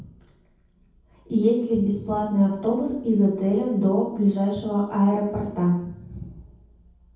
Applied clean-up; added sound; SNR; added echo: none; none; none; reverberation time 0.9 s.